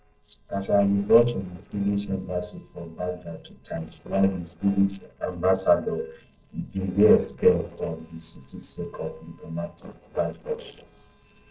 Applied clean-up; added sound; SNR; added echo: neural separator model SepFormer DNS4.